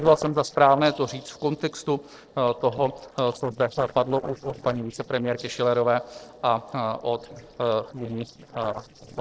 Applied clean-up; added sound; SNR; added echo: neural separator model SepFormer DNS4.